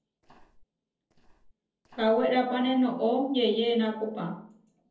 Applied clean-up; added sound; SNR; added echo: neural separator model SepFormer DNS4.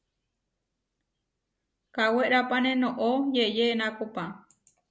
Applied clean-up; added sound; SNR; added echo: none; none; none; none.